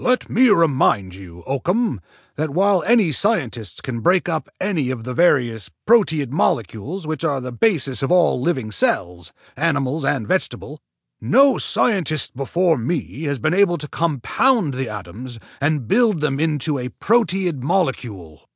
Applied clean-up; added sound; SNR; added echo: none; none; none; none.